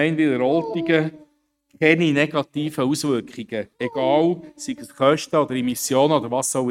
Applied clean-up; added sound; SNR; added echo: neural mask model RNNoise.